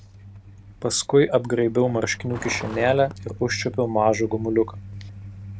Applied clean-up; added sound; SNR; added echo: none; Truck; 14 dB; none.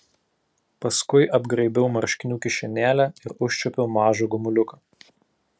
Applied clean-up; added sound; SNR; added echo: none; none; none; none.